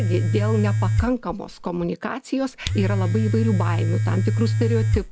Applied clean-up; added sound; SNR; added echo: none; Domestic sounds, home sounds; -3 dB; none.